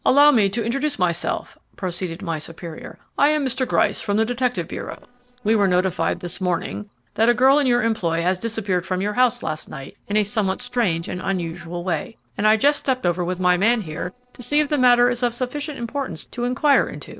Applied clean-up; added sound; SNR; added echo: neural separator model SepFormer DNS4.